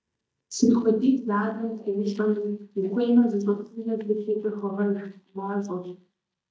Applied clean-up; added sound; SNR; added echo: neural mask model DeepFilterNet 3.